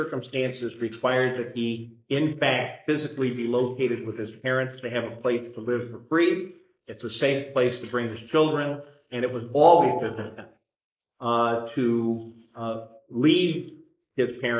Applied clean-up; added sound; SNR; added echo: neural mask model Resemble Enhance denoiser.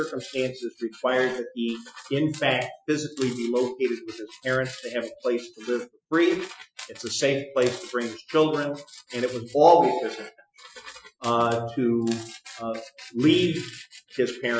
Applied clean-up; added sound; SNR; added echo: classical method Wiener filter.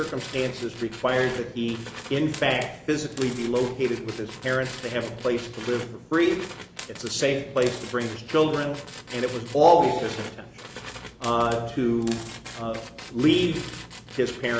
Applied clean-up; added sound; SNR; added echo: none; Tools; 15 dB; none.